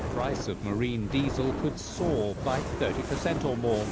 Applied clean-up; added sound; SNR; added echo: none; Fire; 3 dB; none.